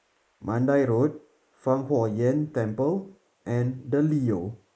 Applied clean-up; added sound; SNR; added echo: neural mask model Resemble Enhance denoiser.